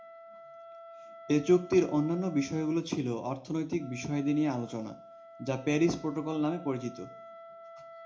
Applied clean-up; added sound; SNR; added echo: none; Wind instrument, woodwind instrument; 18 dB; reverberation time 0.4 s.